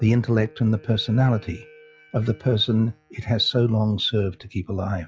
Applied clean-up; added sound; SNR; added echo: classical method log-MMSE.